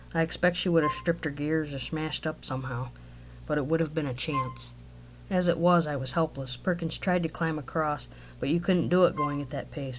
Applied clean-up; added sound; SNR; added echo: none; Wind instrument, woodwind instrument; 8 dB; none.